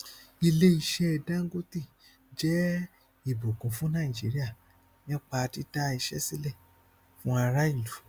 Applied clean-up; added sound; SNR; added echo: none; none; none; none.